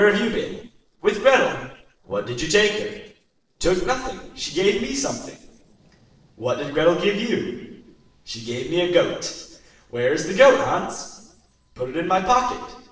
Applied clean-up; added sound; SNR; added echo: neural separator model SepFormer DNS4.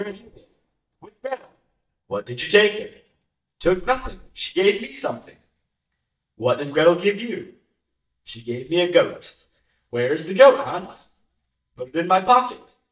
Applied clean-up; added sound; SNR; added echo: neural mask model DeepFilterNet 3.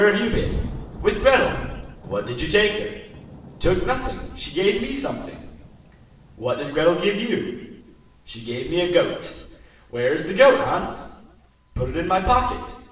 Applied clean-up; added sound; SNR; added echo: none; Thunder / Rain; 19 dB; reverberation time 1.0 s.